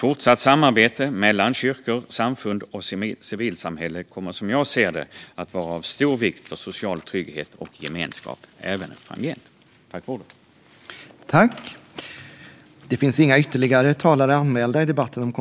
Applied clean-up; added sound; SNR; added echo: none; none; none; none.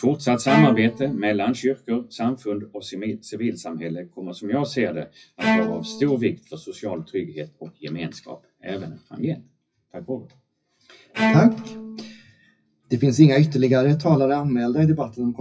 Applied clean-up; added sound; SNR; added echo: classical method WPE with log-MMSE.